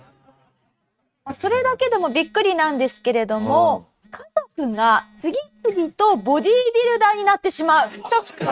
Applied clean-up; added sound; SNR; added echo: neural mask model RNNoise.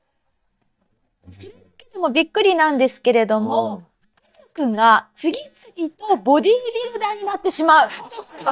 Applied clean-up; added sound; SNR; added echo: neural mask model DeepFilterNet 3.